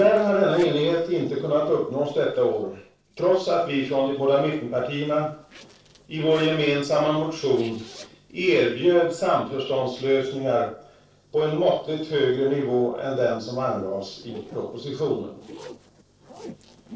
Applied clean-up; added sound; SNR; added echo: neural separator model SepFormer DNS4.